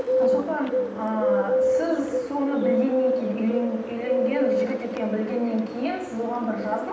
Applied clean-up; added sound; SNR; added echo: none; Bird; -1 dB; reverberation time 0.9 s.